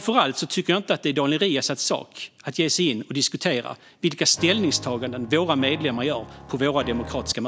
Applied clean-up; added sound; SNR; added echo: none; Piano; 13 dB; none.